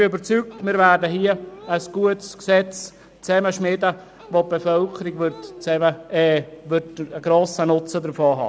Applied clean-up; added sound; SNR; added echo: none; Dog; 19 dB; none.